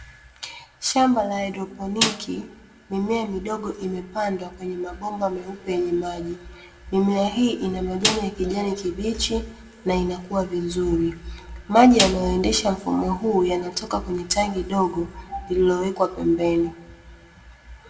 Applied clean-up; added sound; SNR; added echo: none; Snare drum; 4 dB; reverberation time 0.6 s.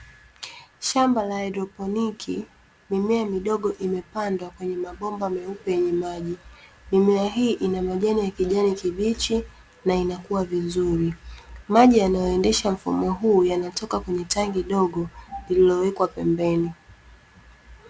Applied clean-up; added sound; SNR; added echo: none; none; none; none.